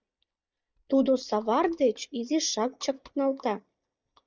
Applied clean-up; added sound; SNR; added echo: neural mask model DeepFilterNet 3.